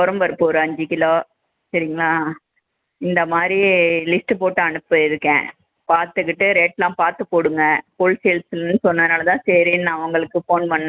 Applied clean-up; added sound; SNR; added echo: none; none; none; none.